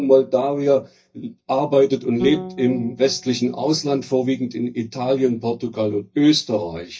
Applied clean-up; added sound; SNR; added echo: neural mask model DeepFilterNet 3.